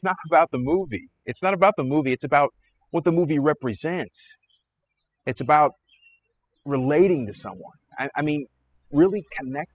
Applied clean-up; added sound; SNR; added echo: classical method spectral subtraction.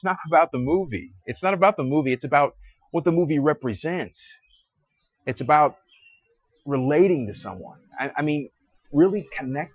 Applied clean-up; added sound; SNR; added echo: classical method Wiener filter.